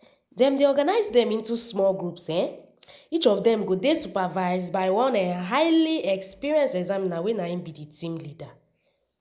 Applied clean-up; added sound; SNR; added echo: none; none; none; none.